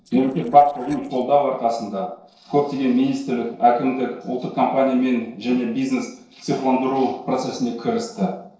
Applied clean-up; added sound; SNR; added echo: neural separator model SepFormer DNS4.